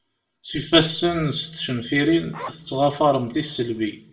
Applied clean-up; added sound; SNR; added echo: none; Zipper (clothing); 14 dB; reverberation time 0.5 s.